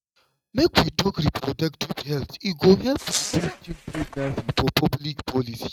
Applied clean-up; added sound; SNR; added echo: neural mask model RNNoise.